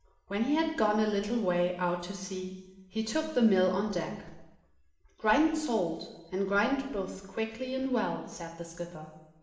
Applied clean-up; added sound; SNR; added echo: none; none; none; reverberation time 1.0 s.